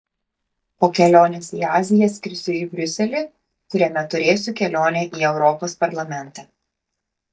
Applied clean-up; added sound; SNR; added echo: neural mask model DeepFilterNet 3.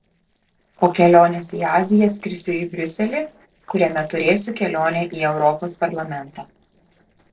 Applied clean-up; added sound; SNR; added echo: neural separator model SepFormer DNS4.